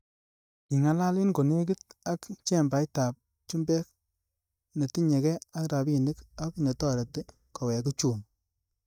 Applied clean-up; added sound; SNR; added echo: neural mask model DeepFilterNet 3.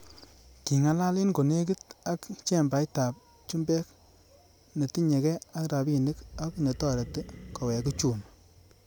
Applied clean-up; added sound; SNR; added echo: none; Animal; 15 dB; none.